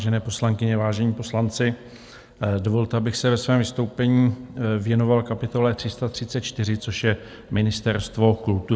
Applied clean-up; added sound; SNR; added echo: none; none; none; none.